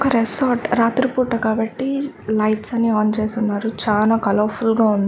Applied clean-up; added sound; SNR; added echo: none; none; none; none.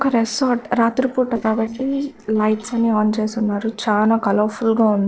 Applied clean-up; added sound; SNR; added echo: neural separator model SepFormer DNS4.